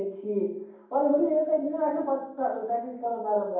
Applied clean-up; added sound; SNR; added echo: none; none; none; reverberation time 1.2 s.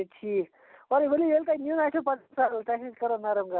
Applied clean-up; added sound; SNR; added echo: none; none; none; none.